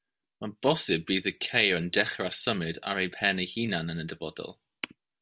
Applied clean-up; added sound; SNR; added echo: none; none; none; none.